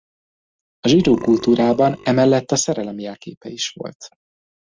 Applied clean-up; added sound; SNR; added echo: neural separator model SepFormer DNS4.